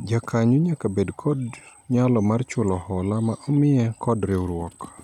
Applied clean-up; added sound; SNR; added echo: none; none; none; none.